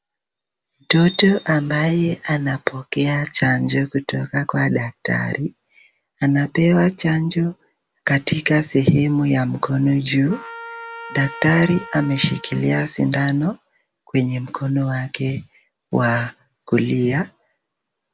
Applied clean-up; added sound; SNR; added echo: none; Trumpet; 16 dB; none.